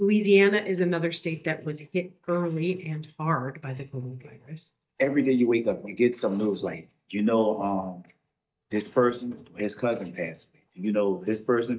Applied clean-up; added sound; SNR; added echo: neural mask model DeepFilterNet 3.